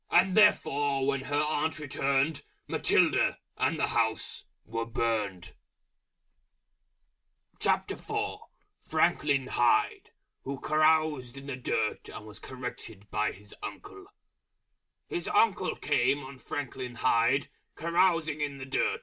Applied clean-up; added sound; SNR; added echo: none; none; none; none.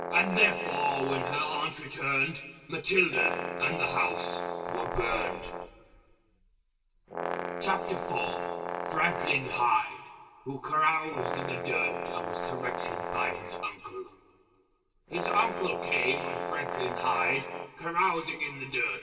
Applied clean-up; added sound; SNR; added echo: none; Brass instrument; 5 dB; reverberation time 2.3 s.